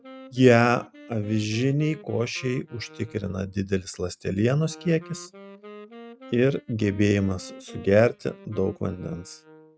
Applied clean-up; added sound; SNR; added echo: neural mask model RNNoise.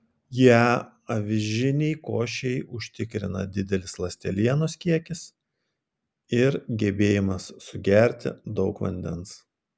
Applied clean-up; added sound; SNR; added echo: none; none; none; none.